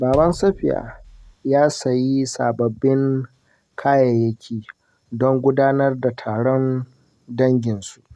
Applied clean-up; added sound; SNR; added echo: none; Bass drum; 17 dB; none.